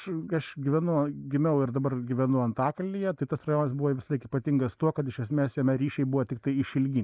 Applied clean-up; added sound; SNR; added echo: neural mask model Resemble Enhance denoiser.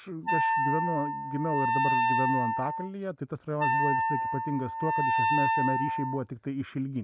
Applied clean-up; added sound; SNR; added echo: none; Wind instrument, woodwind instrument; -5 dB; none.